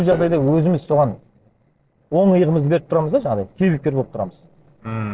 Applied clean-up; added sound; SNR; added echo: neural separator model SepFormer DNS4.